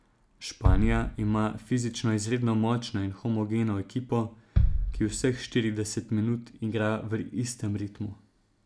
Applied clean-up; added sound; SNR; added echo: none; Bass drum; 3 dB; none.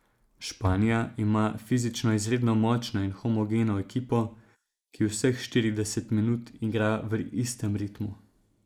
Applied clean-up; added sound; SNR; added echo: neural mask model Resemble Enhance denoiser.